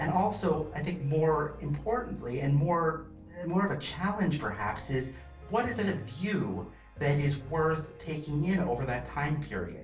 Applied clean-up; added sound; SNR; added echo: none; Piano; 16 dB; reverberation time 0.4 s.